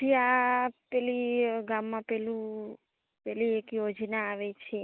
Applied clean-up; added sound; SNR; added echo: none; none; none; none.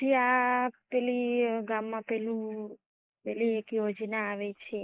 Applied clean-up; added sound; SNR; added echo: neural mask model Resemble Enhance denoiser.